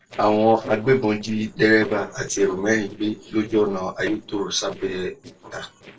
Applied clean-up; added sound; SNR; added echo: neural separator model SepFormer DNS4.